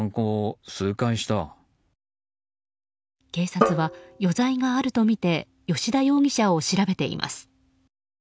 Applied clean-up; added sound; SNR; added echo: none; Drum; 4 dB; none.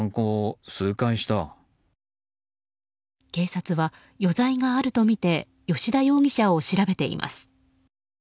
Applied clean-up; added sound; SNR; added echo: none; none; none; none.